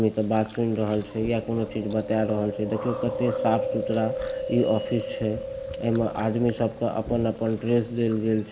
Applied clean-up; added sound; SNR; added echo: none; Chewing, mastication; 8 dB; reverberation time 0.7 s.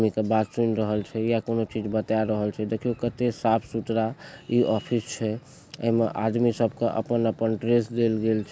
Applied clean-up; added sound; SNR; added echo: none; none; none; none.